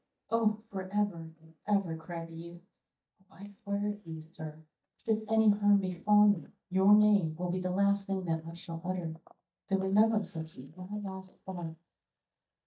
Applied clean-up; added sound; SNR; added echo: neural mask model DeepFilterNet 3.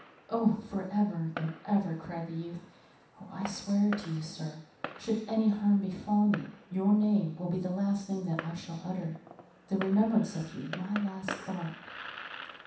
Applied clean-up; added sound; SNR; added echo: none; Fireworks; 15 dB; reverberation time 0.7 s.